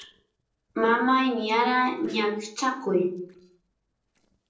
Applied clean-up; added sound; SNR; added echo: neural separator model SepFormer DNS4.